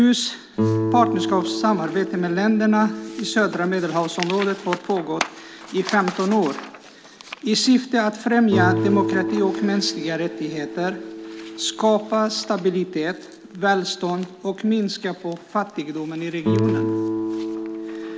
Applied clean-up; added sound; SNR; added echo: none; Guitar; 6 dB; none.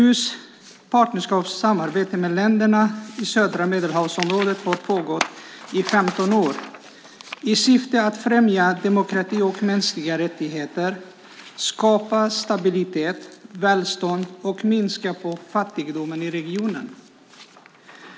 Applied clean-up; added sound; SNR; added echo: none; none; none; none.